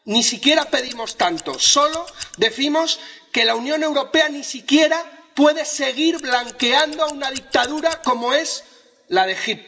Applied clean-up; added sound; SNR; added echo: none; Scissors; 17 dB; reverberation time 0.7 s.